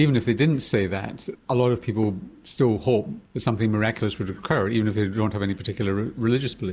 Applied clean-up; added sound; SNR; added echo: none; none; none; none.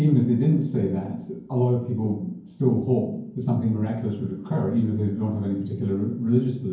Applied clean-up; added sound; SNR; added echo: none; none; none; reverberation time 0.9 s.